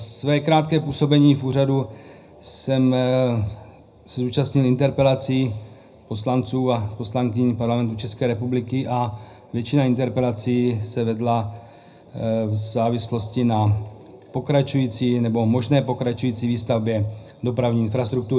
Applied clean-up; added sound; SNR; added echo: none; none; none; reverberation time 0.4 s.